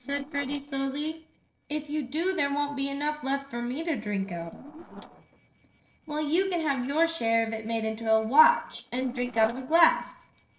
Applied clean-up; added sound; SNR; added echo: neural separator model SepFormer DNS4.